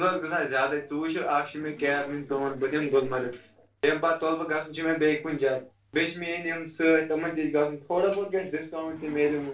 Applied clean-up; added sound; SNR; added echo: neural separator model SepFormer DNS4.